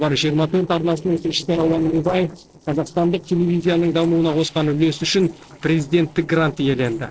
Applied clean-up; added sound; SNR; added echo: neural separator model SepFormer DNS4.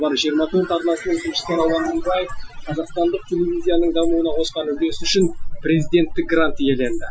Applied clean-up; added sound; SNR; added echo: classical method Wiener filter.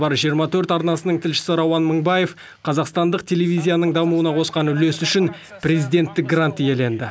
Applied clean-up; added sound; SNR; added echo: none; none; none; none.